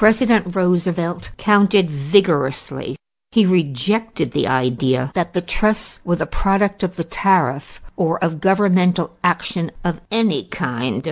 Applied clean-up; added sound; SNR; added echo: none; none; none; none.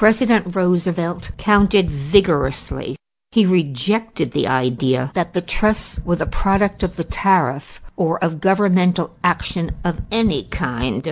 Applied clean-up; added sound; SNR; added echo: none; Tap; 13 dB; none.